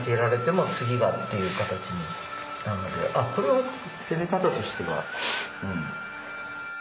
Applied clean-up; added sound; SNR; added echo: none; none; none; none.